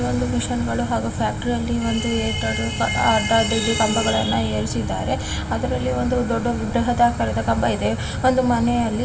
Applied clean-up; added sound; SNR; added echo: none; Bowed string instrument; 19 dB; reverberation time 1.3 s.